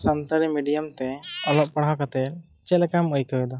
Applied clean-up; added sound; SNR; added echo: classical method log-MMSE.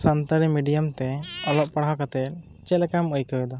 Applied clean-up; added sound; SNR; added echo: none; Meow / Purr; 18 dB; none.